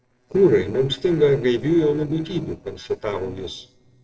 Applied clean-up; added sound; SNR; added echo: neural separator model SepFormer DNS4.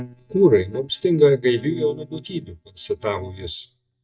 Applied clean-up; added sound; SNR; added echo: neural mask model DeepFilterNet 3.